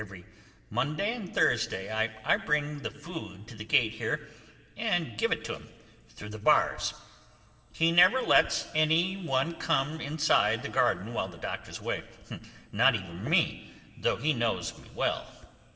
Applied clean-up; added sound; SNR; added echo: none; none; none; reverberation time 2.7 s.